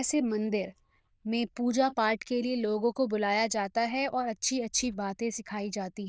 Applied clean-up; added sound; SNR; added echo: neural diffusion model UNIVERSE++.